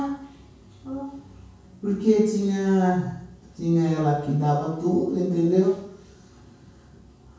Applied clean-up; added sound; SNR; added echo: none; none; none; reverberation time 0.6 s.